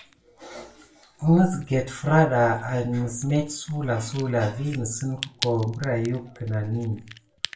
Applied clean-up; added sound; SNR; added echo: none; Crack; 18 dB; reverberation time 0.3 s.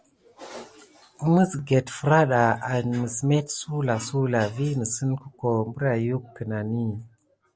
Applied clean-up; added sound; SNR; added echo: none; none; none; none.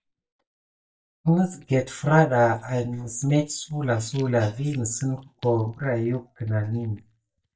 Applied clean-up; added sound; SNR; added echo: neural mask model DeepFilterNet 3.